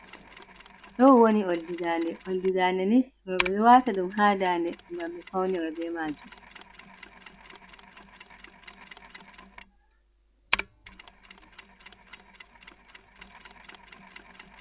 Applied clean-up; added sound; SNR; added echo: none; Mechanisms; 15 dB; none.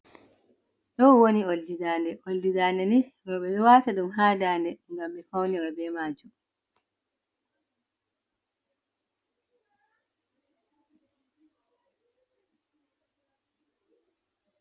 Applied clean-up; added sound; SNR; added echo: none; none; none; none.